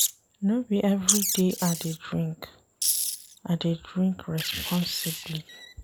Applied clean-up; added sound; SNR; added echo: none; Wild animals; 4 dB; none.